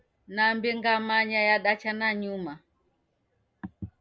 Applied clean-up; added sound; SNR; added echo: none; none; none; none.